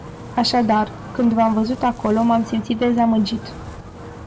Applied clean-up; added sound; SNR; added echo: none; Wind; 15 dB; reverberation time 0.5 s.